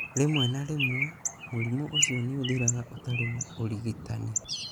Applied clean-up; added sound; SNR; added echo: none; Bird; 3 dB; none.